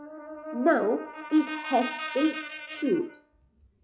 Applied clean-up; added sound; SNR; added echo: classical method log-MMSE.